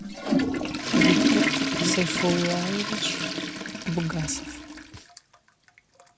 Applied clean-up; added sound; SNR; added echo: none; Toilet flush / Water; -4 dB; none.